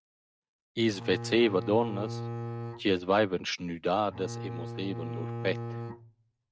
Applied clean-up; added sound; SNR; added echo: neural mask model RNNoise.